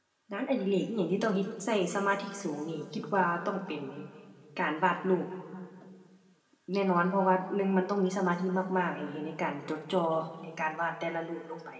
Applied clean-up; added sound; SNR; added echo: none; none; none; reverberation time 1.7 s.